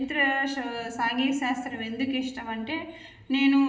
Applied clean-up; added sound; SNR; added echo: none; none; none; reverberation time 0.9 s.